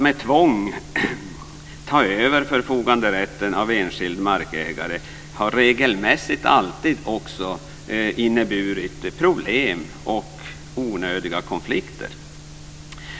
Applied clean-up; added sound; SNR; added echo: none; none; none; none.